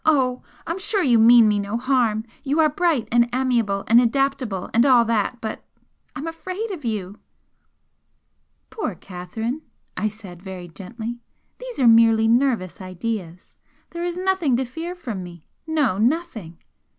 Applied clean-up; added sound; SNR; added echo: none; none; none; none.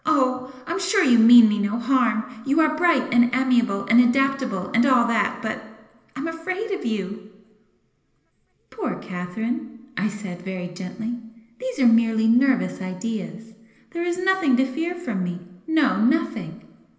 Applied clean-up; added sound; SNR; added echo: none; none; none; reverberation time 1.4 s.